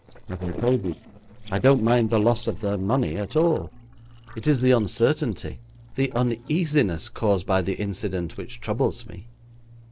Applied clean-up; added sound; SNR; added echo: neural separator model SepFormer DNS4.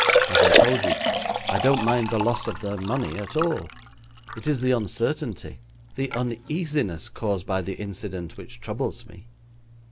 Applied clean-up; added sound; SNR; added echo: none; Liquid; -1 dB; none.